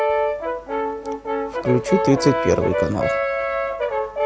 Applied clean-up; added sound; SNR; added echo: none; Brass instrument; -1 dB; none.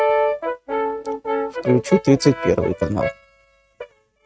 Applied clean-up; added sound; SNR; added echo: neural mask model RNNoise.